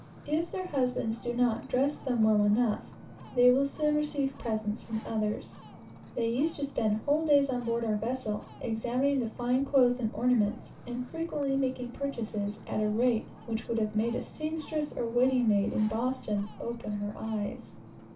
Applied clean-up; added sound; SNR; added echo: none; Ocean; 18 dB; reverberation time 0.2 s.